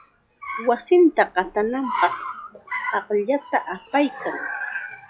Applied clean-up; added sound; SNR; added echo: classical method log-MMSE.